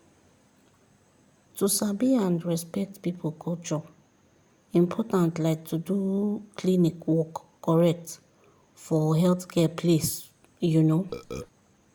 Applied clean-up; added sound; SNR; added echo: none; Burping, eructation; 10 dB; none.